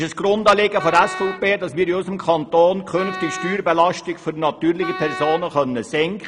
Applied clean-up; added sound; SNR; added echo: none; Wind instrument, woodwind instrument; 12 dB; none.